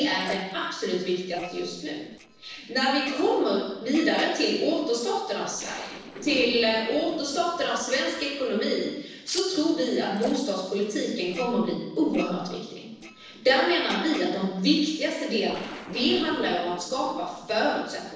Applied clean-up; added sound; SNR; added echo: neural separator model SepFormer DNS4.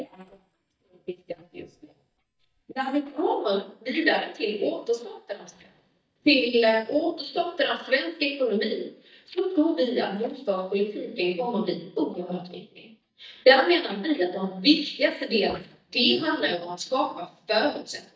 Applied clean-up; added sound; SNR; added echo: neural mask model DeepFilterNet 3.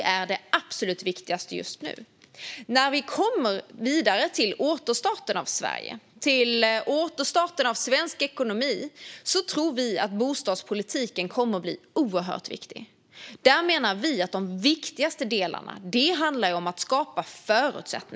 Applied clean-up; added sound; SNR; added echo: none; none; none; none.